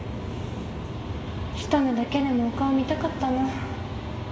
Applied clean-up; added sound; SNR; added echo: none; Electric guitar; 20 dB; reverberation time 1.7 s.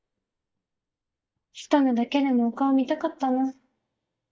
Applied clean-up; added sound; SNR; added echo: neural mask model DeepFilterNet 3.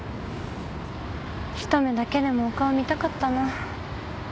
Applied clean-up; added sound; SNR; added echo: none; none; none; none.